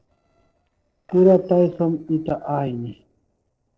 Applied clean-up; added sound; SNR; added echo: neural separator model SepFormer DNS4.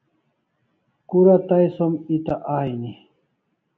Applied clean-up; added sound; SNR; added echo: none; none; none; none.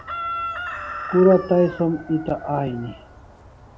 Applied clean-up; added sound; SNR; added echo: none; Chicken, rooster; 11 dB; none.